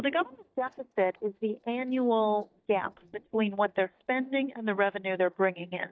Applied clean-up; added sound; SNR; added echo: neural mask model DeepFilterNet 3.